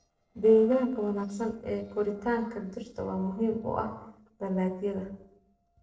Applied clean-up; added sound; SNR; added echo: neural separator model SepFormer DNS4.